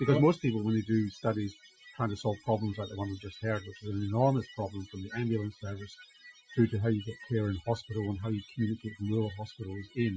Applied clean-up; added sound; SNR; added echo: classical method Wiener filter.